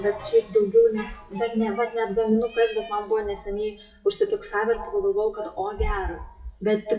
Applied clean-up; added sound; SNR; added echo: classical method WPE with log-MMSE.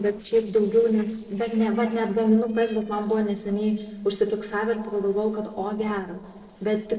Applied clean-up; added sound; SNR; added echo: neural separator model SepFormer DNS4.